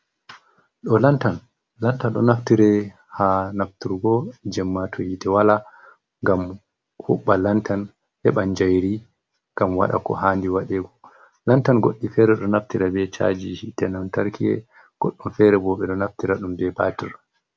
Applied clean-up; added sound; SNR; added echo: none; none; none; none.